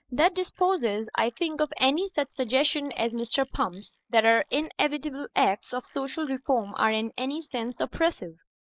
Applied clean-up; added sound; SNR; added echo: neural mask model Resemble Enhance denoiser.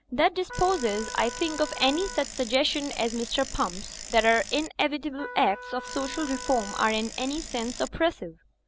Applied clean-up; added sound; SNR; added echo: none; Bicycle + Trumpet; 11 dB; none.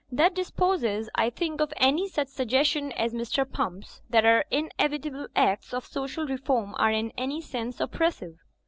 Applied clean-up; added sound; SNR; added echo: none; none; none; none.